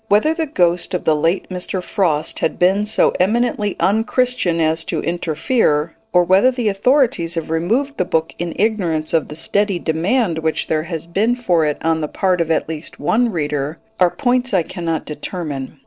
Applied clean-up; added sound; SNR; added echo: neural separator model SepFormer DNS4.